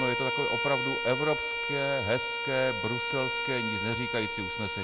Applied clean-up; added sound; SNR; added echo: none; Bowed string instrument; 0 dB; none.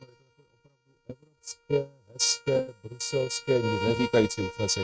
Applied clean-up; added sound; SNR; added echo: neural mask model RNNoise.